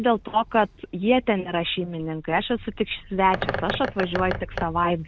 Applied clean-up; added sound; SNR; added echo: none; Bird; 10 dB; none.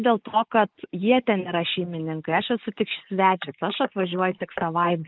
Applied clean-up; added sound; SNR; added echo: neural mask model Resemble Enhance denoiser.